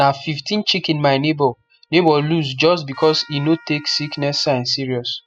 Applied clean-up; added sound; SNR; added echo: classical method spectral subtraction.